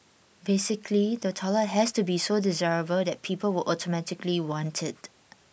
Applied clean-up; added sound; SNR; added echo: none; none; none; none.